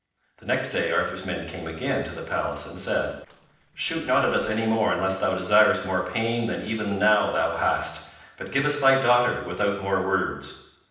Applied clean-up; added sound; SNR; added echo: neural separator model SepFormer DNS4.